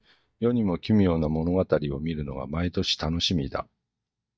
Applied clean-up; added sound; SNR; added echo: neural mask model DeepFilterNet 3.